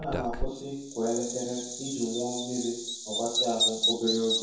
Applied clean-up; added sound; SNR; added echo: none; Bird vocalization, bird call, bird song; 1 dB; reverberation time 0.7 s.